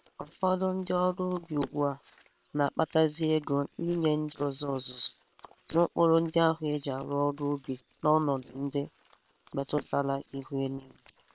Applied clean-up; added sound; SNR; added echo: neural separator model SepFormer WHAM!.